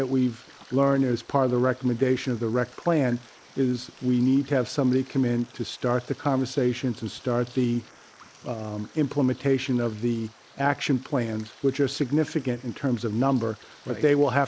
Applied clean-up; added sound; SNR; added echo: neural mask model Resemble Enhance denoiser.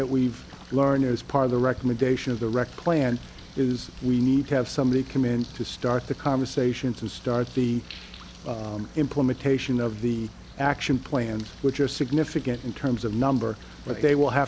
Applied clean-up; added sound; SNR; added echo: none; Bird; 20 dB; none.